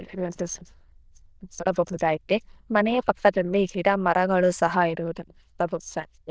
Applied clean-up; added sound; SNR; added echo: neural diffusion model UNIVERSE++.